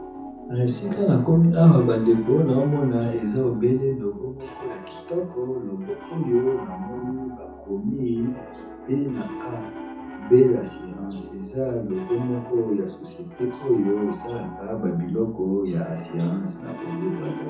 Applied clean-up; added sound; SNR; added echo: none; Piano; 15 dB; reverberation time 0.5 s.